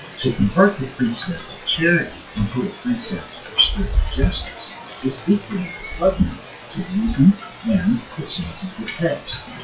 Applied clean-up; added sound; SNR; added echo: classical method WPE with log-MMSE.